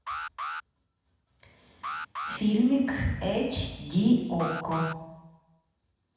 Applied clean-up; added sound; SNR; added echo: none; Alarm; 10 dB; reverberation time 1.1 s.